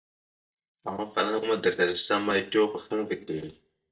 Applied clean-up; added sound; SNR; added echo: neural mask model DeepFilterNet 3.